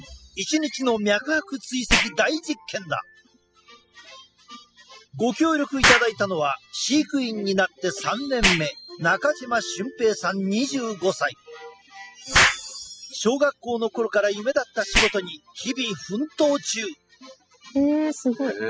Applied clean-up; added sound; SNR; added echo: classical method spectral subtraction.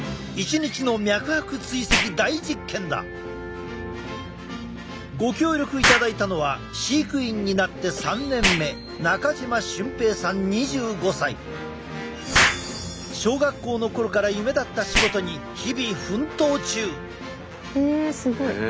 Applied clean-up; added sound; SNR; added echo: none; Explosion; 6 dB; none.